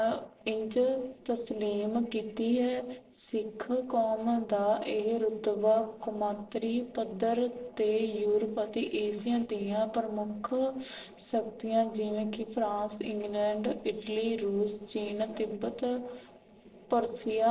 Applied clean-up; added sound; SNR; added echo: neural separator model SepFormer DNS4.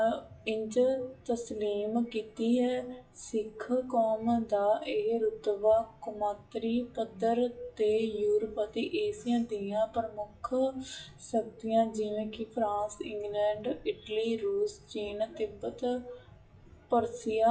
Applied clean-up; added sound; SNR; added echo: classical method WPE with log-MMSE.